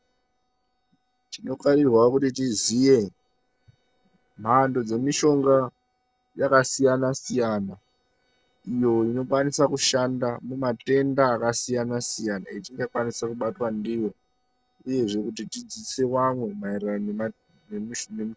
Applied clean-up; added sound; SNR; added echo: neural separator model SepFormer DNS4.